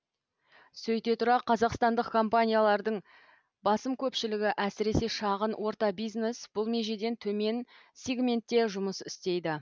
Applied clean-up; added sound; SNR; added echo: none; none; none; none.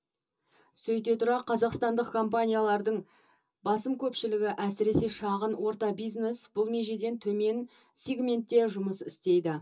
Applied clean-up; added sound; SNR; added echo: none; none; none; reverberation time 0.2 s.